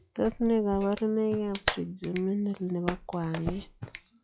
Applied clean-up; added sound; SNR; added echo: classical method log-MMSE.